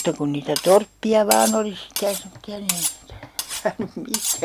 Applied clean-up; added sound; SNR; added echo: none; Cutlery, silverware; 7 dB; none.